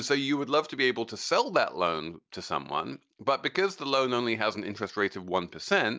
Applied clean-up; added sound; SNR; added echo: none; none; none; none.